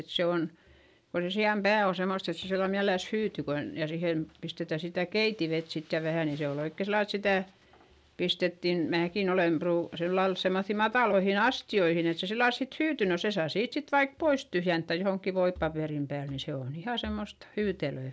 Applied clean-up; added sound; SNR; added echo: none; none; none; none.